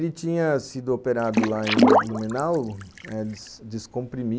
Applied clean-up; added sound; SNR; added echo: none; Water / Splash, splatter; -3 dB; none.